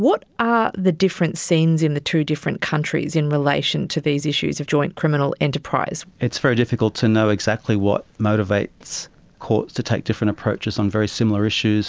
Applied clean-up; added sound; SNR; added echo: none; none; none; none.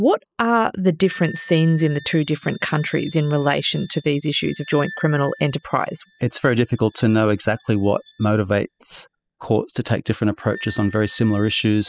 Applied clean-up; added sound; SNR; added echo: classical method spectral subtraction.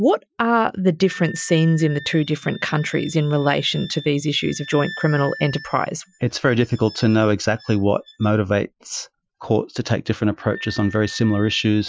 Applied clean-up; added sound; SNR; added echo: classical method Wiener filter.